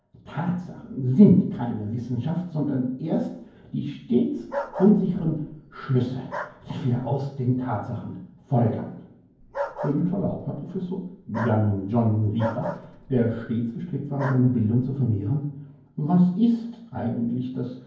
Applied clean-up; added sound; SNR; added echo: none; Bark; 12 dB; reverberation time 0.9 s.